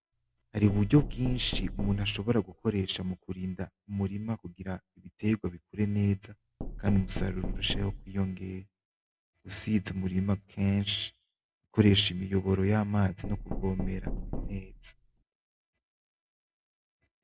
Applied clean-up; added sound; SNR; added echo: none; Knock; 9 dB; none.